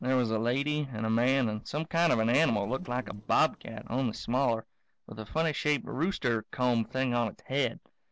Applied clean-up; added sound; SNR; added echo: neural separator model SepFormer DNS4.